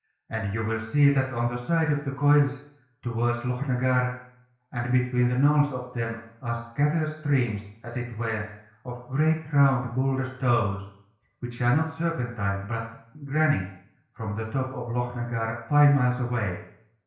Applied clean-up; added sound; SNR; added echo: none; none; none; reverberation time 0.5 s.